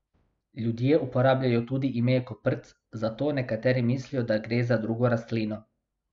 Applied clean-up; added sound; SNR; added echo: none; none; none; none.